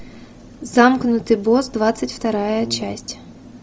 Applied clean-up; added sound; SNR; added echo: none; Brass instrument; 16 dB; none.